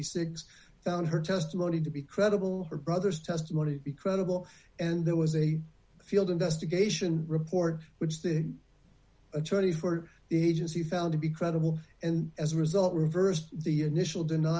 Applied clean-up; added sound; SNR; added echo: none; none; none; none.